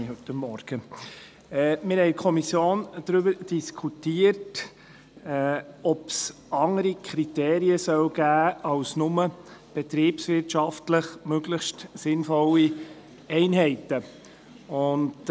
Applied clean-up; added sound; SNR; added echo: none; none; none; none.